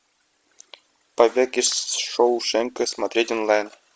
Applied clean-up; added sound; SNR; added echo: none; none; none; none.